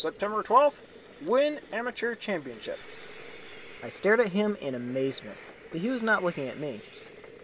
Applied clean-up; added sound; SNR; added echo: none; Boiling + Train; 19 dB; none.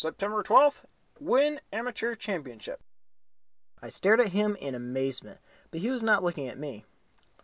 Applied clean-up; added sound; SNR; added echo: none; none; none; none.